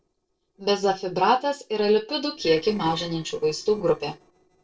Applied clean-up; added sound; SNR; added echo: neural separator model SepFormer DNS4.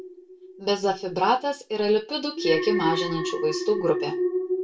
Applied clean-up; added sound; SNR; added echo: none; Alarm; 4 dB; reverberation time 0.2 s.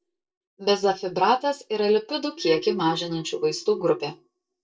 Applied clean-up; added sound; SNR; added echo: neural mask model DeepFilterNet 3.